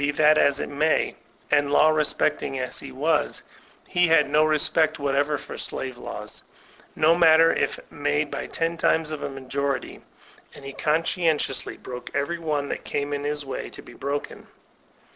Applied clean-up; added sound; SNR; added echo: none; none; none; none.